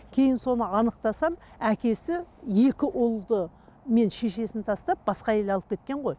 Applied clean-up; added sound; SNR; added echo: none; none; none; none.